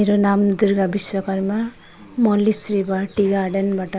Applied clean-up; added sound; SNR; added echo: none; none; none; none.